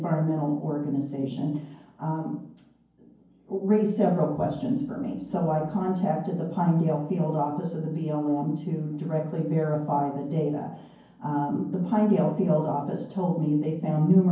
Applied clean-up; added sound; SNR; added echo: none; none; none; reverberation time 0.9 s.